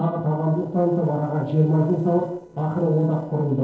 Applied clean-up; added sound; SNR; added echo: neural separator model SepFormer DNS4.